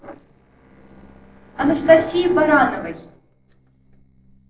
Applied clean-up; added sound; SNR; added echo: neural separator model SepFormer DNS4.